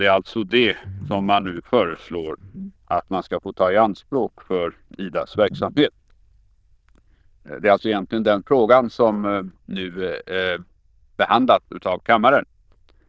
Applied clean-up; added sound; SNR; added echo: neural diffusion model UNIVERSE++.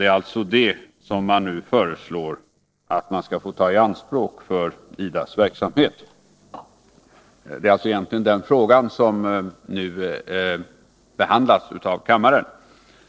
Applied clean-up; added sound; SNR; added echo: neural separator model SepFormer DNS4.